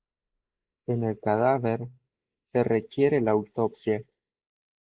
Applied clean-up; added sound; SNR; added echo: neural mask model Resemble Enhance denoiser.